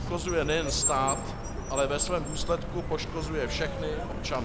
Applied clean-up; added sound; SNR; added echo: none; Car; 1 dB; none.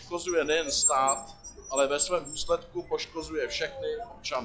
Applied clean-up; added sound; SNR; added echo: classical method log-MMSE.